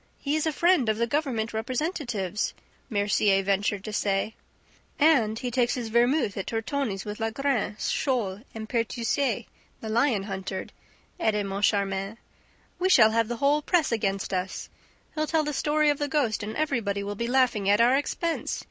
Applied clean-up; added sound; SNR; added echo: none; none; none; none.